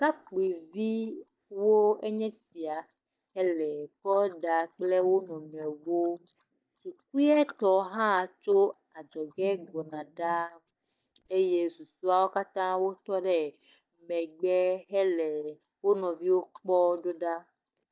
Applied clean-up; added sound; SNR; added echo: neural mask model DeepFilterNet 3.